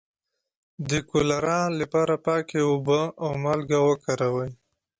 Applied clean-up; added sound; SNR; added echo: none; none; none; none.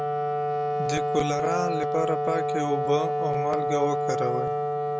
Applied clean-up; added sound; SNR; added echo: none; Wind instrument, woodwind instrument; -3 dB; none.